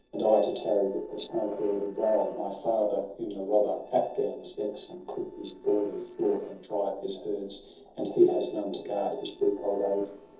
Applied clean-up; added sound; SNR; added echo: neural separator model SepFormer DNS4.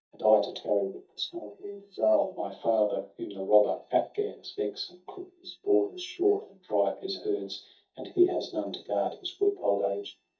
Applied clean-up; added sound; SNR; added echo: neural mask model DeepFilterNet 3.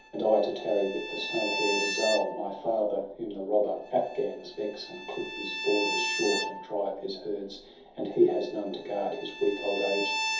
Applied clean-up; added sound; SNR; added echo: none; Bowed string instrument; 6 dB; reverberation time 0.5 s.